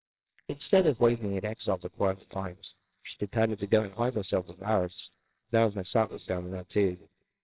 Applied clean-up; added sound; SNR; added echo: neural separator model SepFormer WHAMR!.